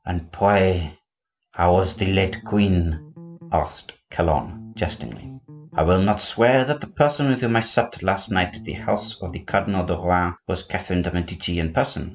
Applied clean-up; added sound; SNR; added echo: none; Bass guitar; 17 dB; none.